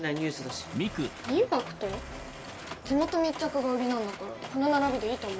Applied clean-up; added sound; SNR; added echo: none; Mechanisms; 14 dB; none.